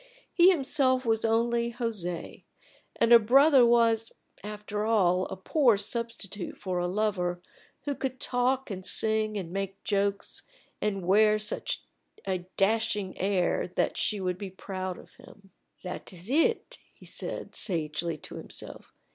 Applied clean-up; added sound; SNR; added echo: none; none; none; none.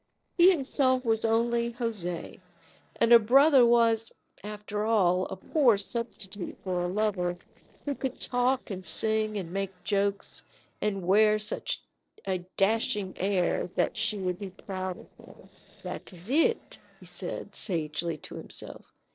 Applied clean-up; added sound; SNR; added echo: neural separator model SepFormer DNS4.